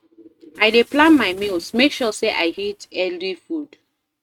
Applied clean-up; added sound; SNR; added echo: neural mask model RNNoise.